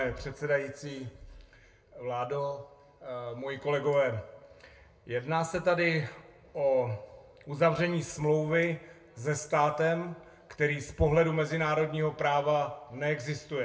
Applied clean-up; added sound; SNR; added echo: none; none; none; reverberation time 0.5 s.